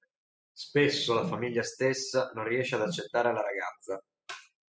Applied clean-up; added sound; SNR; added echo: classical method spectral subtraction.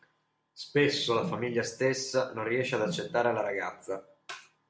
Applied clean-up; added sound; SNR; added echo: none; Whoosh, swoosh, swish; 12 dB; none.